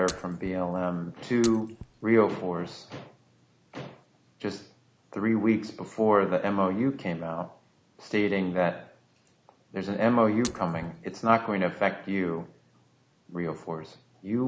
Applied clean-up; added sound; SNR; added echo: none; Shatter; 16 dB; none.